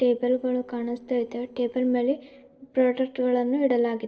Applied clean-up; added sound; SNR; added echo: neural separator model SepFormer DNS4.